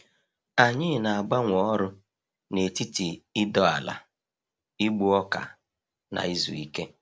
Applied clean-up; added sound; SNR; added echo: none; none; none; none.